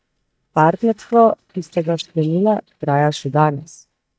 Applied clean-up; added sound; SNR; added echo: neural mask model DeepFilterNet 3.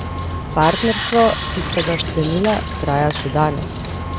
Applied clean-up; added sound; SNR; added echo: none; Sawing + Bird; 3 dB; none.